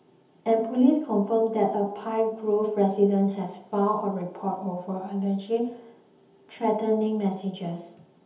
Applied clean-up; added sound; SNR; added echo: none; none; none; reverberation time 0.8 s.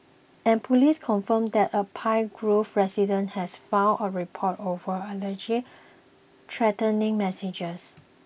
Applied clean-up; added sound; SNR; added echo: none; none; none; none.